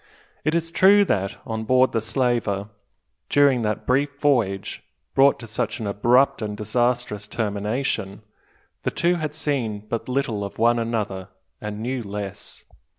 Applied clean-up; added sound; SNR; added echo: none; none; none; none.